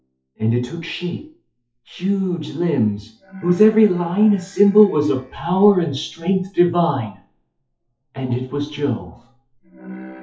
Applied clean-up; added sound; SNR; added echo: classical method WPE with log-MMSE.